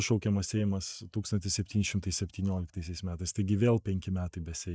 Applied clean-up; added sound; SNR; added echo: neural mask model DeepFilterNet 3.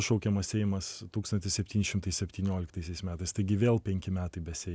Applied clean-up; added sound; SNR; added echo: none; none; none; none.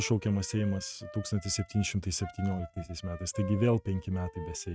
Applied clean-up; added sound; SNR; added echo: neural mask model RNNoise.